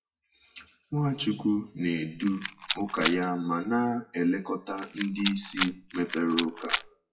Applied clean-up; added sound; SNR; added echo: classical method WPE with log-MMSE.